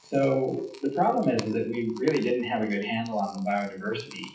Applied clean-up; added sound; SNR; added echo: classical method WPE with log-MMSE.